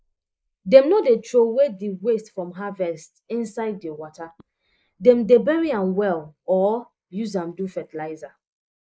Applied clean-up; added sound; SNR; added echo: neural mask model Resemble Enhance denoiser.